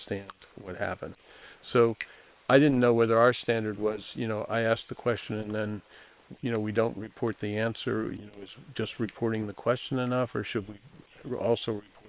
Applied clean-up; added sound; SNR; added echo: neural separator model SepFormer WHAM!.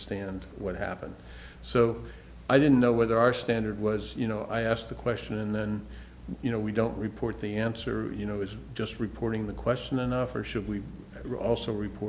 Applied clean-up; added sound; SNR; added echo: none; none; none; none.